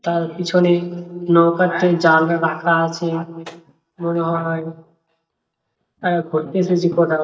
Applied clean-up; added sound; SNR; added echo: neural mask model DeepFilterNet 3.